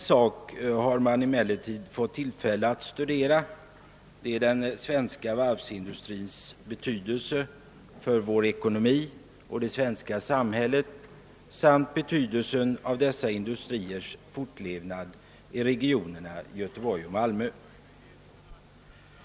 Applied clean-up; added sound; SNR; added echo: none; none; none; none.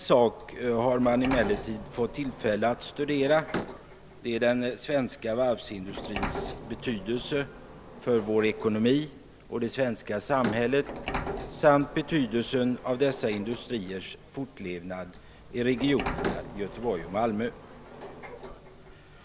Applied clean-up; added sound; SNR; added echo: none; Slam + Sliding door; 11 dB; none.